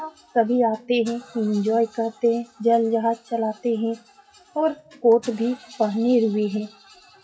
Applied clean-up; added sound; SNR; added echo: classical method WPE with log-MMSE.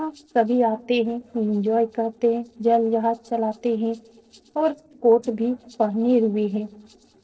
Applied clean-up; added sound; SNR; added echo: neural separator model SepFormer DNS4.